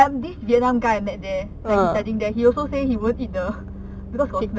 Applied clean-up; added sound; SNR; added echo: none; none; none; none.